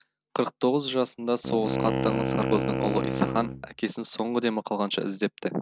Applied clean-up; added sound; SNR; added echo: none; Wind instrument, woodwind instrument; 2 dB; none.